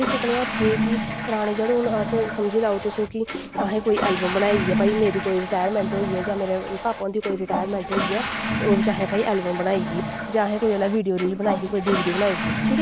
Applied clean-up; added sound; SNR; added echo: none; Toilet flush / Water; 3 dB; none.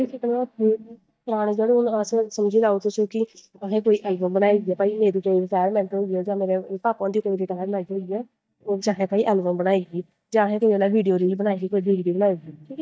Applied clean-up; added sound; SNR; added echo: neural mask model DeepFilterNet 3.